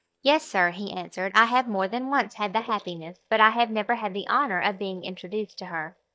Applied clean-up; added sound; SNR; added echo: neural mask model DeepFilterNet 3.